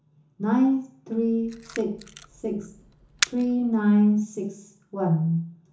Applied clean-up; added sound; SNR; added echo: none; Camera; 11 dB; reverberation time 0.7 s.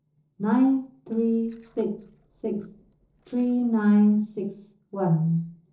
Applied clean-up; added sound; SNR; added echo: neural separator model SepFormer DNS4.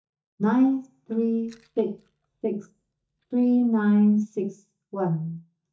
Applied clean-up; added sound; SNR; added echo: neural mask model DeepFilterNet 3.